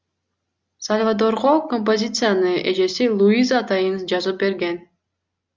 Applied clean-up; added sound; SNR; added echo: none; none; none; none.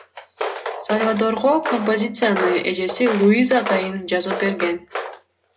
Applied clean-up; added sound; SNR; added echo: none; Walk, footsteps; 8 dB; reverberation time 0.2 s.